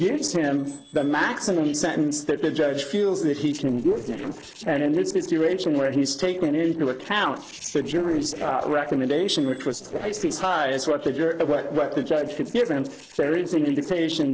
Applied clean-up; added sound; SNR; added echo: neural separator model SepFormer DNS4.